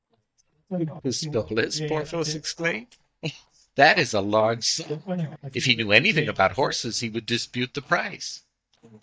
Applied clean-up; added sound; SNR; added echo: neural mask model DeepFilterNet 3.